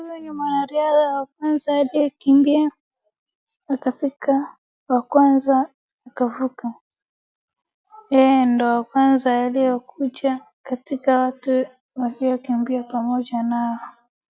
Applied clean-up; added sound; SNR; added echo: none; none; none; none.